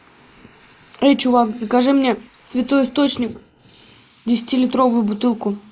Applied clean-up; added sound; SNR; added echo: neural mask model Resemble Enhance denoiser.